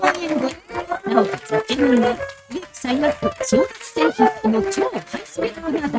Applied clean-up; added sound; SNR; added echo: neural mask model RNNoise.